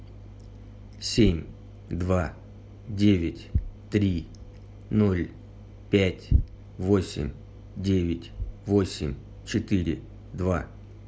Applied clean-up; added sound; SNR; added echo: none; none; none; none.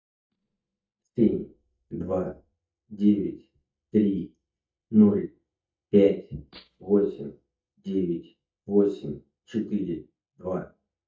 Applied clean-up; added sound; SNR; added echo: neural mask model DeepFilterNet 3.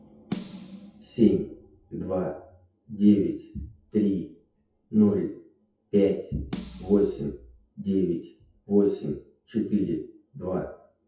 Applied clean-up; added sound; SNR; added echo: classical method WPE with log-MMSE.